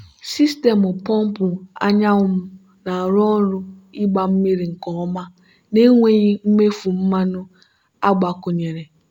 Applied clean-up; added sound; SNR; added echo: none; none; none; none.